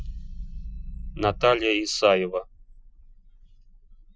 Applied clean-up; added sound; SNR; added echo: classical method Wiener filter.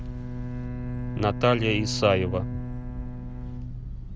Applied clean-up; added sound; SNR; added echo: none; Bowed string instrument; 6 dB; none.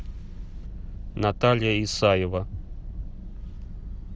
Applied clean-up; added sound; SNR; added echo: none; none; none; none.